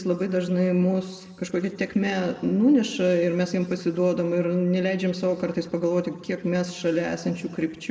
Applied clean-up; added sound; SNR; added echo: none; none; none; reverberation time 1.4 s.